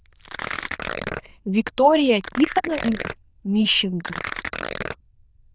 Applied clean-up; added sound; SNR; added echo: neural diffusion model UNIVERSE++.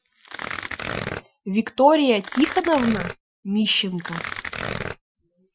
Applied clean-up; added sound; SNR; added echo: classical method Wiener filter.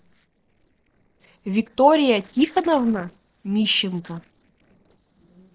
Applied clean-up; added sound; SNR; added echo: neural separator model SepFormer DNS4.